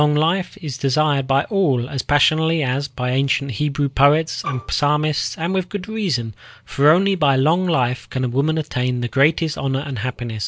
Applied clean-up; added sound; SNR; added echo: neural separator model SepFormer DNS4.